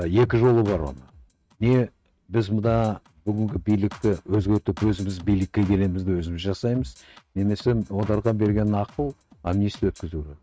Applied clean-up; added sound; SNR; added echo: neural mask model RNNoise.